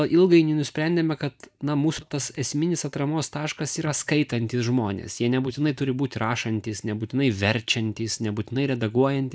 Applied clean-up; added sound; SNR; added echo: neural mask model DeepFilterNet 3.